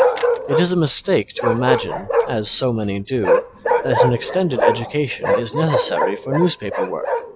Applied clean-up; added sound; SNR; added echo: none; Bark; -1 dB; none.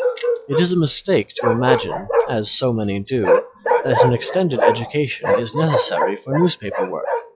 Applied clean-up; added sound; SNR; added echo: classical method log-MMSE.